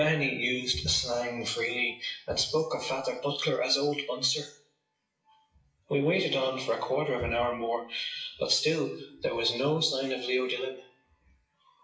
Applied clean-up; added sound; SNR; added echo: classical method WPE with log-MMSE.